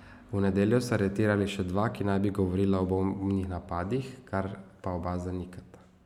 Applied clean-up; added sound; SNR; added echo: none; none; none; none.